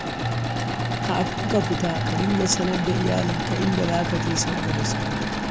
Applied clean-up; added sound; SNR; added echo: none; Bass guitar + Engine / Mechanisms; -1 dB; none.